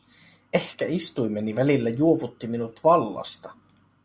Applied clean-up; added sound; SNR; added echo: none; none; none; none.